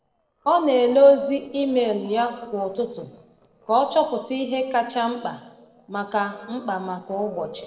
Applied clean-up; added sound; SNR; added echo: neural separator model SepFormer DNS4.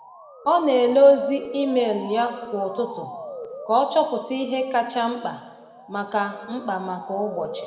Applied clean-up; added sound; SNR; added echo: none; Motor vehicle (road) / Siren; 15 dB; reverberation time 1.3 s.